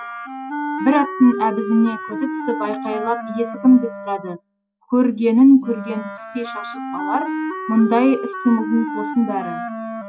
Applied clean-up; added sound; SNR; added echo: classical method spectral subtraction.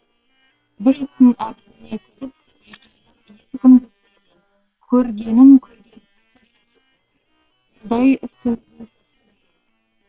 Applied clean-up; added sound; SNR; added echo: neural separator model SepFormer WHAM!.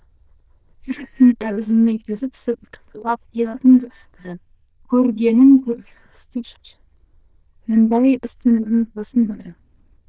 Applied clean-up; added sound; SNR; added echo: neural diffusion model UNIVERSE++.